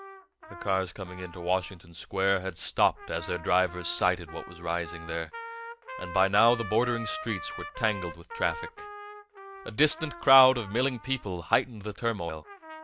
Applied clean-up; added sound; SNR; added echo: none; Trumpet; 14 dB; none.